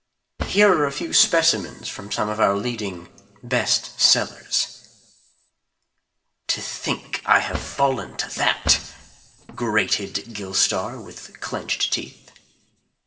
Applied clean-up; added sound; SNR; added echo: none; Cutlery, silverware / Drawer open or close; 11 dB; reverberation time 1.7 s.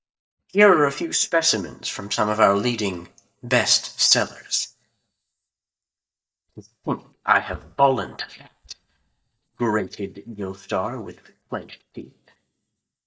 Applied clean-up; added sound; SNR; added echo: neural mask model DeepFilterNet 3.